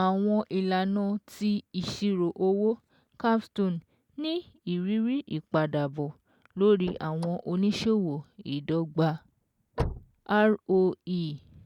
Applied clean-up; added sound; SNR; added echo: none; Slam / Car; 12 dB; none.